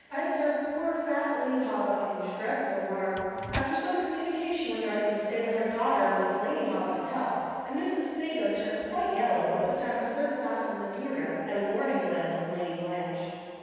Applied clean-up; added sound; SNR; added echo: none; Microwave oven; 11 dB; reverberation time 2.1 s.